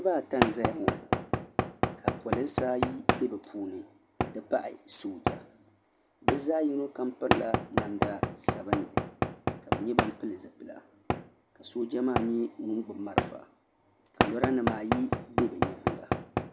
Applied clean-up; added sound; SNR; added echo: none; Knock / Wood; -2 dB; none.